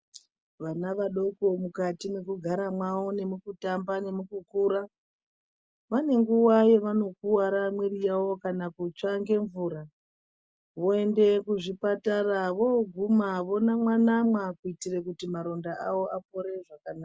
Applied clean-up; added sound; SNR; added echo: none; none; none; none.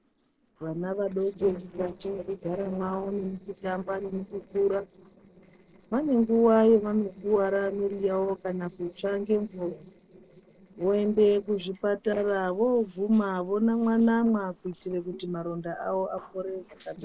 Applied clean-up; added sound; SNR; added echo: neural separator model SepFormer DNS4.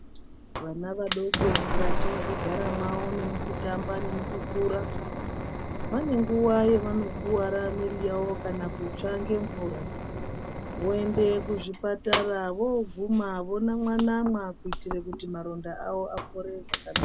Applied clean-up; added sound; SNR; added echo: none; Fire; 2 dB; none.